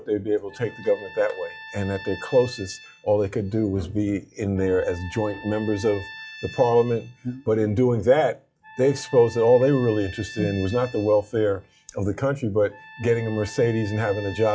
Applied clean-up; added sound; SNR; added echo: classical method log-MMSE.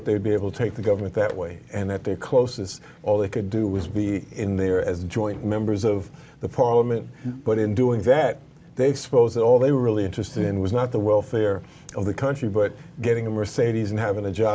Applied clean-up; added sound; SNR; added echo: none; none; none; none.